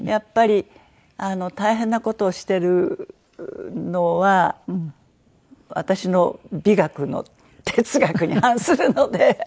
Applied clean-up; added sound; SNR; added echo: neural mask model Resemble Enhance denoiser.